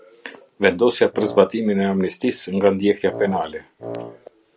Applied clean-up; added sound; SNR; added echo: none; Wind instrument, woodwind instrument; 13 dB; none.